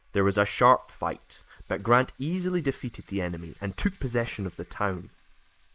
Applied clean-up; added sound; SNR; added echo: neural mask model Resemble Enhance denoiser.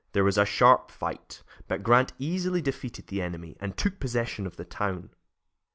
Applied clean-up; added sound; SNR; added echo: none; none; none; none.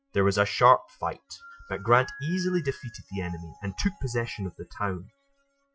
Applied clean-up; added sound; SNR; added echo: classical method Wiener filter.